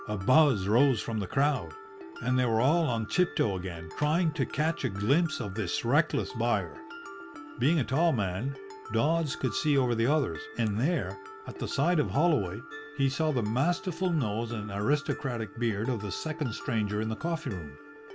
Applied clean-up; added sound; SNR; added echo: none; Mallet percussion; 15 dB; none.